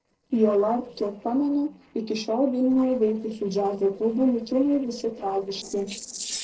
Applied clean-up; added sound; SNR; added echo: neural separator model SepFormer DNS4.